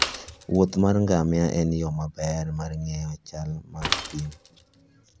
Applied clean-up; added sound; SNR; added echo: none; Mechanisms / Bicycle; 10 dB; none.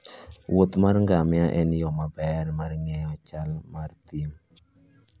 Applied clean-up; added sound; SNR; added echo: none; none; none; none.